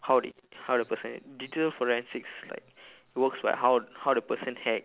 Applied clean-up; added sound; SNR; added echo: none; none; none; none.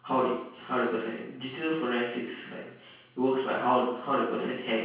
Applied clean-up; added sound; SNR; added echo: none; none; none; reverberation time 0.6 s.